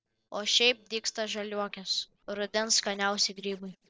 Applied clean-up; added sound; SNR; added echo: neural separator model SepFormer DNS4.